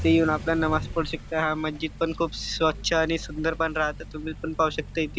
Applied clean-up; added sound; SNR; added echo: none; Accelerating, revving, vroom; 11 dB; none.